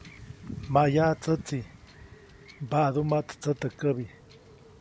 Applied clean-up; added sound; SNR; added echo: none; Wind / Ocean / Boat, Water vehicle; 16 dB; none.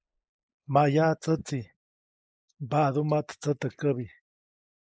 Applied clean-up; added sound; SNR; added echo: neural mask model Resemble Enhance denoiser.